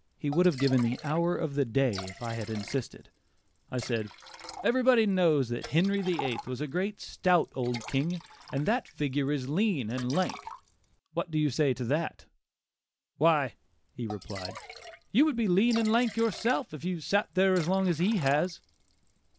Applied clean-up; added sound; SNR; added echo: none; Liquid; 17 dB; none.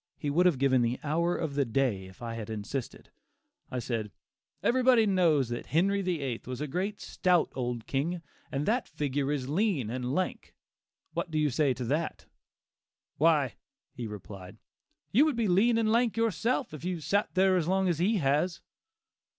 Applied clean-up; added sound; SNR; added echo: none; none; none; none.